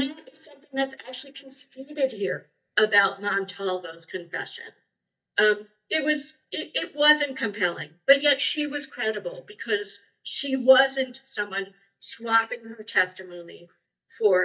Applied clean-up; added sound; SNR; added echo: neural mask model DeepFilterNet 3.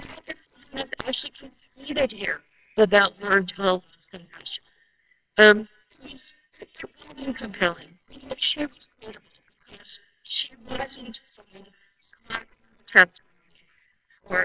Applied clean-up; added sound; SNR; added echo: neural separator model SepFormer WHAMR!.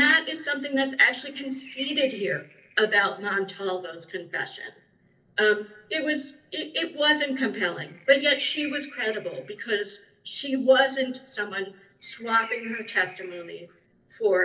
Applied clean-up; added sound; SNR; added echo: neural separator model SepFormer DNS4.